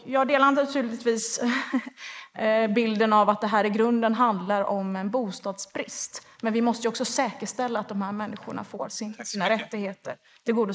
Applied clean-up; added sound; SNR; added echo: neural mask model Resemble Enhance denoiser.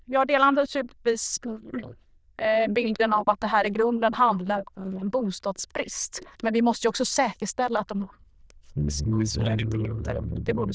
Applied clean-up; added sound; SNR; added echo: neural diffusion model UNIVERSE++.